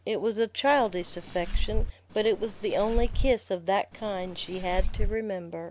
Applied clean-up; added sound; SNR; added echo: none; Fireworks; 0 dB; none.